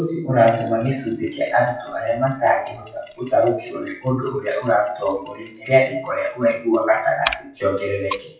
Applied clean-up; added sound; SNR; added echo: classical method WPE with log-MMSE.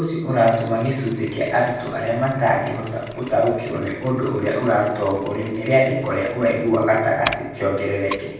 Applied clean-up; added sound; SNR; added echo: none; Mechanisms; 18 dB; reverberation time 1.2 s.